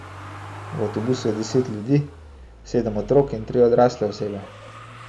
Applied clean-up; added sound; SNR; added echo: none; Motor vehicle (road); 15 dB; none.